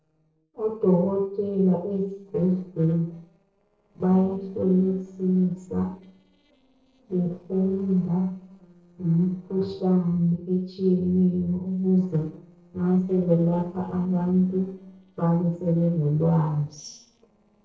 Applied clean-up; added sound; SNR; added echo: neural separator model SepFormer DNS4.